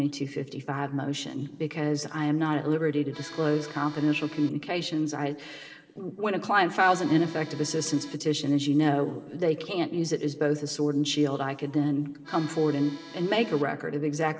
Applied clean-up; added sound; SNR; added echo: none; Accordion; 17 dB; reverberation time 1.7 s.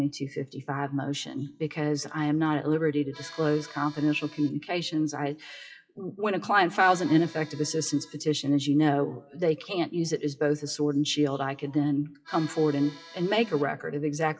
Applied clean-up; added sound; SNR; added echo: classical method WPE with log-MMSE.